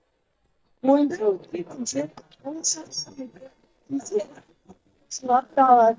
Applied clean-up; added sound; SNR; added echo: neural mask model DeepFilterNet 3.